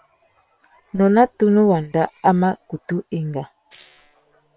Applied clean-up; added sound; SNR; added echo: neural separator model SepFormer WHAM!.